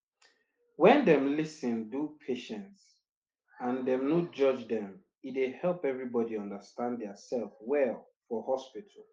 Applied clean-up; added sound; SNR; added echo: none; none; none; none.